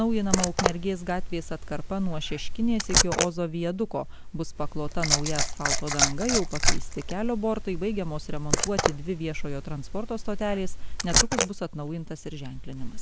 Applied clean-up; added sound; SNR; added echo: none; Liquid; -3 dB; none.